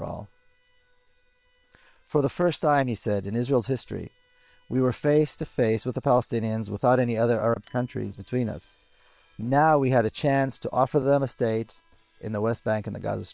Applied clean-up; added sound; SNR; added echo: neural separator model SepFormer WHAM!.